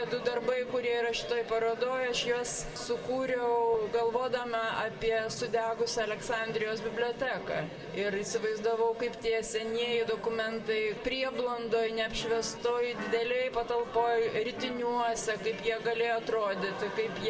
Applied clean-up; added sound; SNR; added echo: none; Guitar; 15 dB; reverberation time 1.0 s.